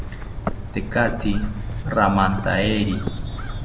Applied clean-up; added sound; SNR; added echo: none; Bird; 4 dB; none.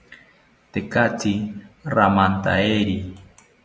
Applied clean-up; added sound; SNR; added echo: none; none; none; none.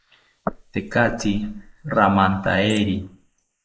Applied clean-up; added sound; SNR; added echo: neural mask model Resemble Enhance denoiser.